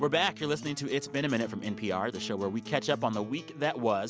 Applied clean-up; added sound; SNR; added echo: none; Acoustic guitar; 14 dB; none.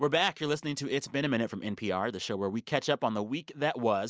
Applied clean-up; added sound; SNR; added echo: none; none; none; none.